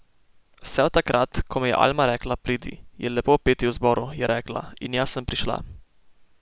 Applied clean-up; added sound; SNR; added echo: none; none; none; none.